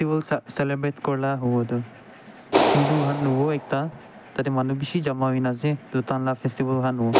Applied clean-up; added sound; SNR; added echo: none; Clapping; 5 dB; none.